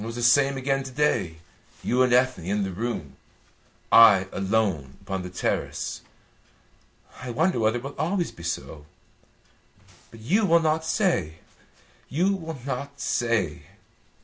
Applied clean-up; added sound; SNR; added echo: none; none; none; none.